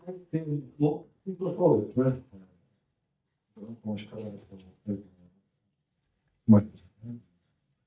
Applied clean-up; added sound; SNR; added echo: neural mask model DeepFilterNet 3.